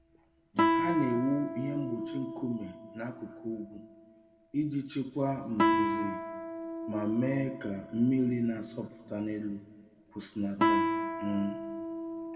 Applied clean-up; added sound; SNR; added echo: none; Guitar; 0 dB; reverberation time 1.7 s.